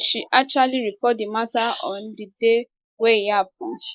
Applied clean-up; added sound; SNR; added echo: neural mask model Resemble Enhance denoiser.